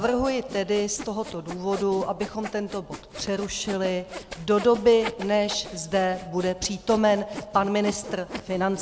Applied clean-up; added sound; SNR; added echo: none; Sawing; 14 dB; none.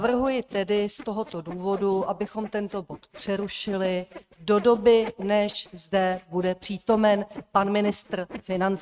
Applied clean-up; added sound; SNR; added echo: neural mask model RNNoise.